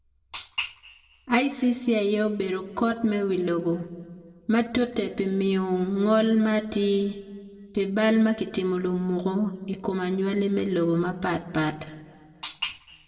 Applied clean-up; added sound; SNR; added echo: none; none; none; reverberation time 1.2 s.